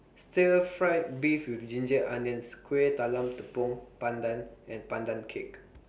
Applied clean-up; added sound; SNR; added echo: none; none; none; none.